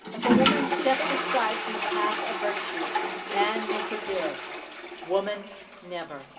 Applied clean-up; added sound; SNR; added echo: none; Toilet flush; -3 dB; reverberation time 1.9 s.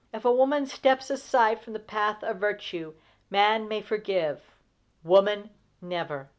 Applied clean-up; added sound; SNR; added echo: none; none; none; none.